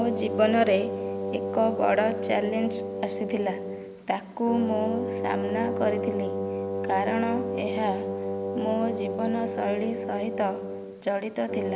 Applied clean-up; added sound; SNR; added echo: none; Wind instrument, woodwind instrument; 3 dB; none.